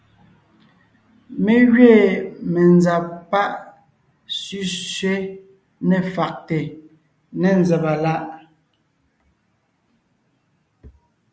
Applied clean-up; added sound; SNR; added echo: none; none; none; none.